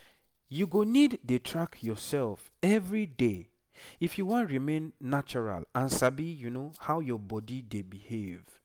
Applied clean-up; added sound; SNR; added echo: none; none; none; none.